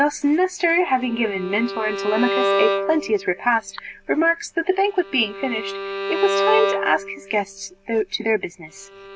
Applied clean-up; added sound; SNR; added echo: none; Bowed string instrument; 5 dB; none.